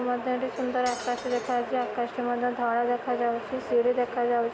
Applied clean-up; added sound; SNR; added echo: none; Cutlery, silverware; 19 dB; none.